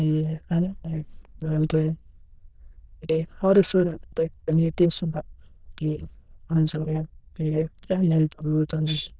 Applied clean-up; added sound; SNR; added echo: neural diffusion model UNIVERSE++.